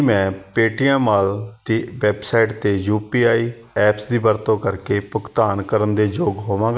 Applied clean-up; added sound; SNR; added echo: none; none; none; none.